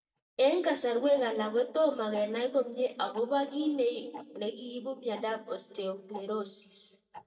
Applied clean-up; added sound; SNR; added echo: neural mask model DeepFilterNet 3.